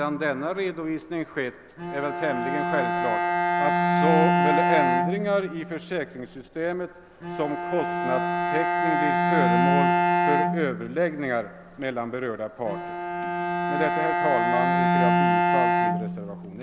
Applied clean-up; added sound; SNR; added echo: none; Bowed string instrument; -4 dB; none.